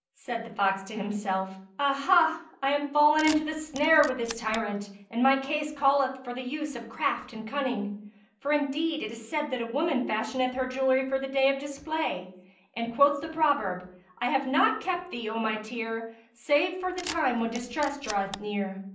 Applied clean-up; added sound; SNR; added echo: none; Camera; 13 dB; reverberation time 0.6 s.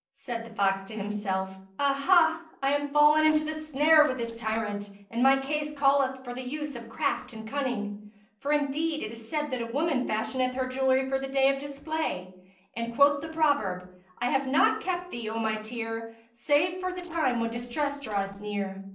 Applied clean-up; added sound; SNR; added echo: neural separator model SepFormer DNS4.